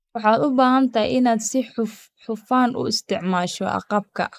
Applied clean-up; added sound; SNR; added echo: neural mask model Resemble Enhance denoiser.